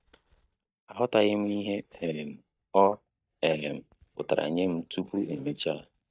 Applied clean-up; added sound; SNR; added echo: neural mask model DeepFilterNet 3.